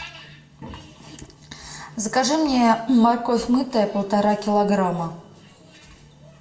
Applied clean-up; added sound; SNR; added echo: none; none; none; reverberation time 0.7 s.